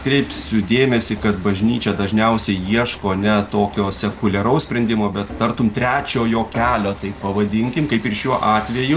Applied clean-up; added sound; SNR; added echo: none; Frying (food) / Dishes, pots, and pans; 16 dB; none.